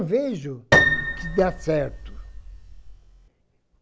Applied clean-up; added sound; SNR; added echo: none; Piano; -4 dB; none.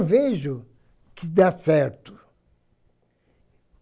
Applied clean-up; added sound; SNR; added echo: none; none; none; none.